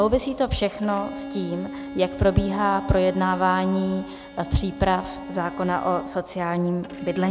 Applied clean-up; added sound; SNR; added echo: none; Bowed string instrument; 12 dB; none.